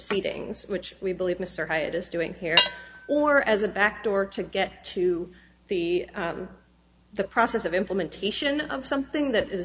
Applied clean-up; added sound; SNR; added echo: none; Cutlery, silverware / Dishes, pots, and pans; 2 dB; none.